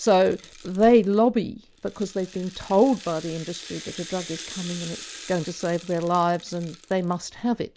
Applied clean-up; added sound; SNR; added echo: none; Rattle (instrument); 18 dB; none.